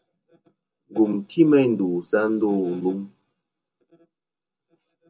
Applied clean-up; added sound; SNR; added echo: none; none; none; reverberation time 0.2 s.